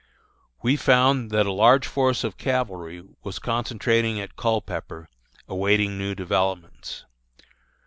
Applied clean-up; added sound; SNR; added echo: none; none; none; none.